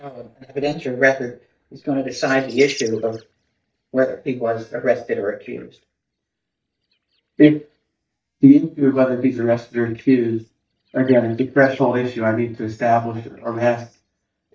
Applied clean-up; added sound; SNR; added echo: neural mask model DeepFilterNet 3.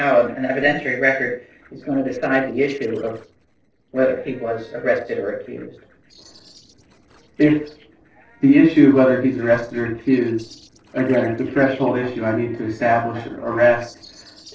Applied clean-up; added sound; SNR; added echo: neural separator model SepFormer DNS4.